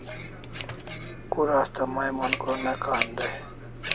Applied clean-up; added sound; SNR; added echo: none; Scissors; 0 dB; none.